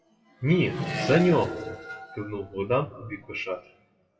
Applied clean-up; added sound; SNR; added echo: classical method WPE with log-MMSE.